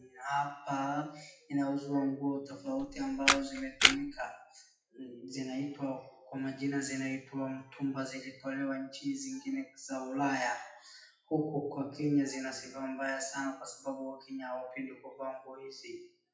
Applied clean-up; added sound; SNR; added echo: classical method WPE with log-MMSE.